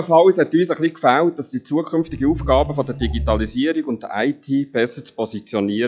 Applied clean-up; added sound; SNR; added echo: classical method log-MMSE.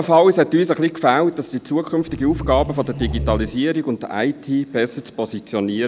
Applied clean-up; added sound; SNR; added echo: none; Growling; 7 dB; none.